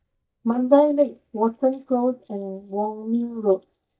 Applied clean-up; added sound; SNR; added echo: neural mask model DeepFilterNet 3.